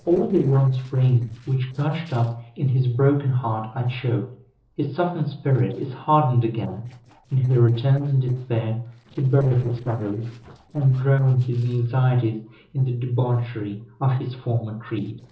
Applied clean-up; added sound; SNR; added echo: neural separator model SepFormer DNS4.